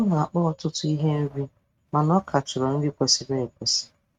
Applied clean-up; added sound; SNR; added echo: neural mask model RNNoise.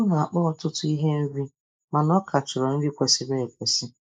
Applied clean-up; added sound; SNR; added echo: neural mask model Resemble Enhance denoiser.